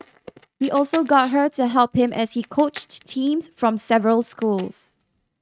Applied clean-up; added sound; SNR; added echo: neural mask model RNNoise.